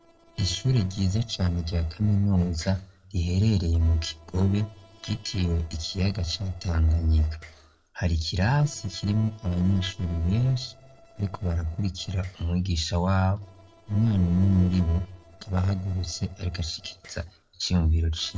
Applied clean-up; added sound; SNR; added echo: neural separator model SepFormer DNS4.